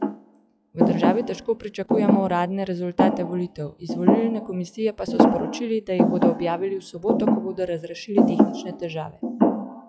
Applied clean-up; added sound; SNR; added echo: classical method log-MMSE.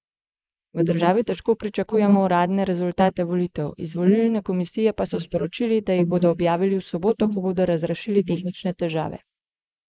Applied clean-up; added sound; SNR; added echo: neural mask model Resemble Enhance denoiser.